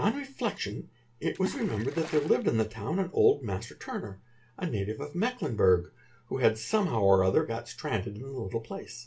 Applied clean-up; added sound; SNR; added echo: none; Water / Splash, splatter; 16 dB; reverberation time 0.2 s.